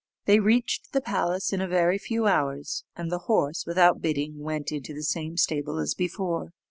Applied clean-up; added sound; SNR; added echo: none; none; none; none.